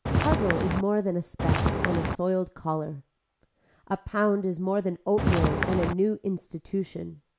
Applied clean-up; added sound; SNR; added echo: none; Walk, footsteps; -3 dB; none.